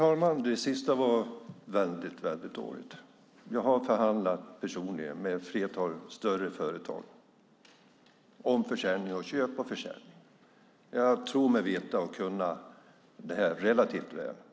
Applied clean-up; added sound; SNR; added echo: none; none; none; none.